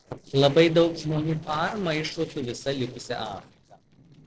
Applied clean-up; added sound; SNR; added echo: neural separator model SepFormer DNS4.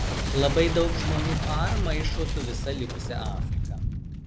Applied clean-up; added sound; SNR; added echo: none; Boom; -3 dB; none.